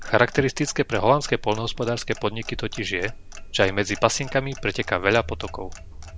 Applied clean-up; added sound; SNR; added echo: none; Clock; 12 dB; none.